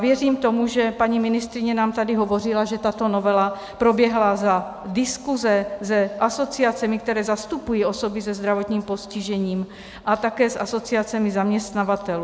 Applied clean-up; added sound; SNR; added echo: none; none; none; none.